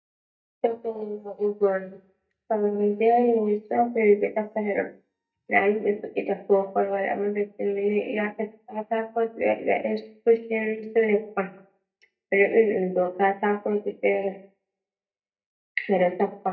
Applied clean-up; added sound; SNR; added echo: neural mask model DeepFilterNet 3.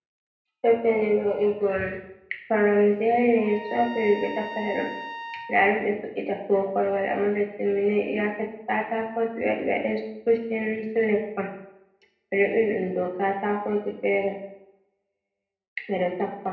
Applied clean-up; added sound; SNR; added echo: none; Trumpet; 13 dB; reverberation time 0.7 s.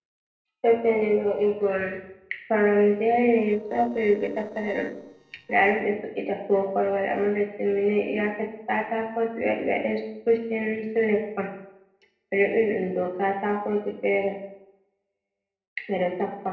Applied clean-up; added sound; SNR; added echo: neural separator model SepFormer DNS4.